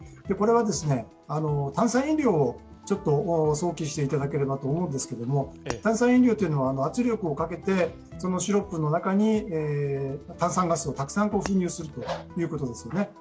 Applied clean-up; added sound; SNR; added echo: none; Shatter; 18 dB; none.